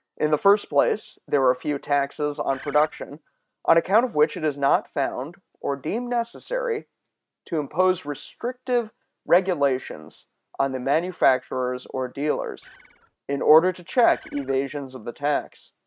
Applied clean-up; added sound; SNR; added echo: neural mask model RNNoise.